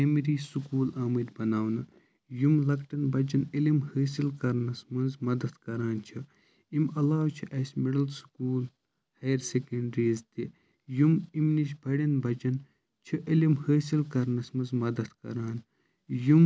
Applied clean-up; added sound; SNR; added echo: none; none; none; none.